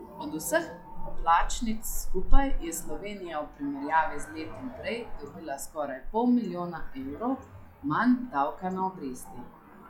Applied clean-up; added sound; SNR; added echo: classical method log-MMSE.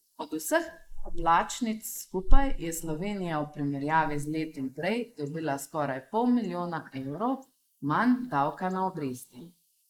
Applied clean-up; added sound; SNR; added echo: neural mask model Resemble Enhance denoiser.